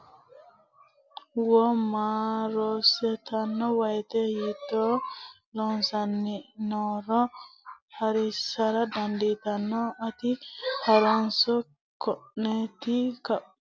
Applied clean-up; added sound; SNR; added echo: none; none; none; none.